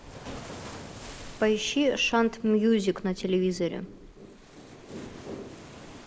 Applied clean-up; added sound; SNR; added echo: none; Waves, surf; 16 dB; none.